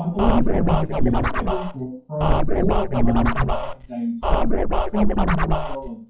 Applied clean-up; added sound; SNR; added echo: classical method WPE with log-MMSE.